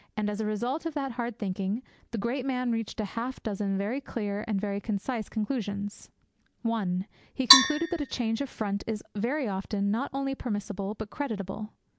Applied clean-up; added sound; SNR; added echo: none; Percussion; -4 dB; none.